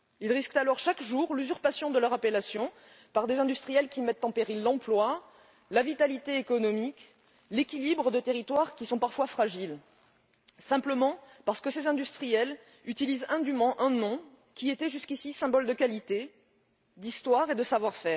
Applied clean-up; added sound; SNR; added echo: none; none; none; none.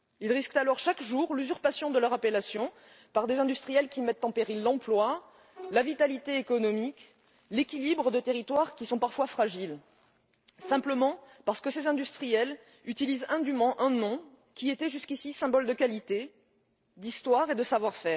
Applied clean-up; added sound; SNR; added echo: neural separator model SepFormer DNS4.